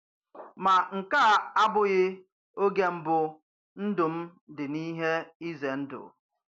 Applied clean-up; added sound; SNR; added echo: none; none; none; none.